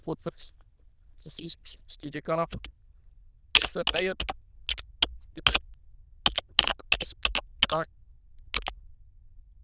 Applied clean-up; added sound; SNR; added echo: neural diffusion model UNIVERSE++.